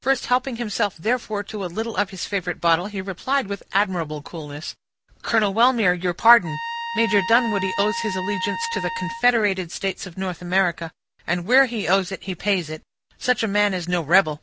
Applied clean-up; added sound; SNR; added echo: none; Trumpet; 7 dB; none.